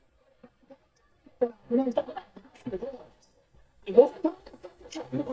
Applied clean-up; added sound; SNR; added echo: neural mask model DeepFilterNet 3.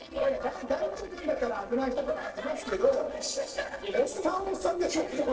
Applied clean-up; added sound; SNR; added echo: neural separator model SepFormer DNS4.